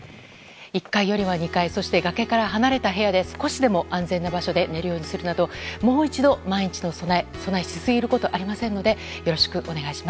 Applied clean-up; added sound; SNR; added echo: none; none; none; none.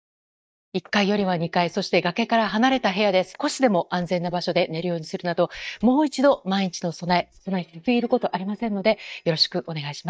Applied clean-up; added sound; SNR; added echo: neural mask model DeepFilterNet 3.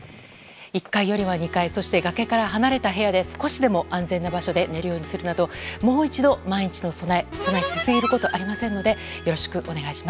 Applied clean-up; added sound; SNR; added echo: none; Harmonica; 5 dB; none.